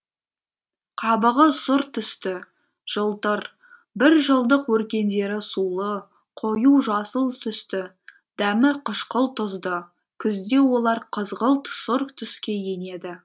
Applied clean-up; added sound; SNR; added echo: none; none; none; none.